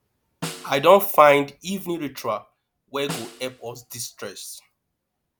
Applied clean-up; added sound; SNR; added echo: none; Snare drum; 17 dB; none.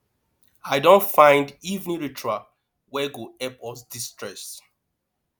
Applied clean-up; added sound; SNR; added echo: none; none; none; none.